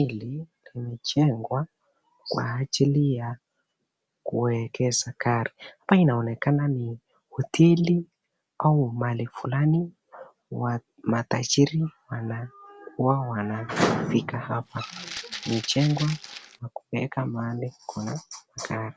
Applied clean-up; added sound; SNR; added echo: none; Rattle (instrument); 12 dB; none.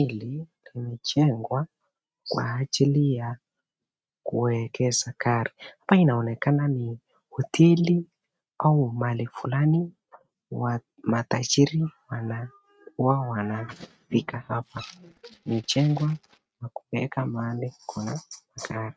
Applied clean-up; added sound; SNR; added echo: neural mask model RNNoise.